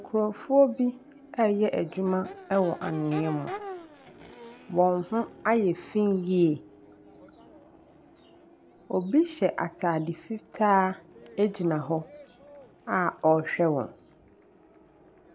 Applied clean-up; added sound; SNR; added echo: none; Crowd / Race car, auto racing / Accelerating, revving, vroom; 19 dB; none.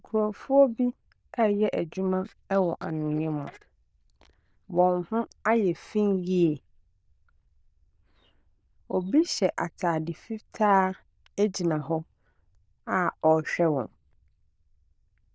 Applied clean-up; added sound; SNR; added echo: neural diffusion model UNIVERSE++.